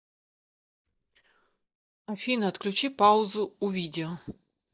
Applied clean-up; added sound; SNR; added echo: neural mask model DeepFilterNet 3.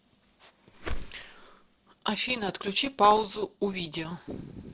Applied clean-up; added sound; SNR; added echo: neural separator model SepFormer DNS4.